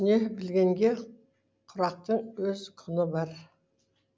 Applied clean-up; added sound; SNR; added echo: none; none; none; none.